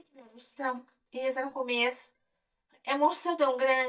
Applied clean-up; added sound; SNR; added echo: neural mask model DeepFilterNet 3.